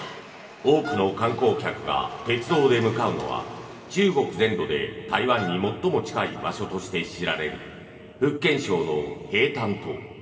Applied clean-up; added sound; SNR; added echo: none; Wind instrument, woodwind instrument; 13 dB; reverberation time 2.3 s.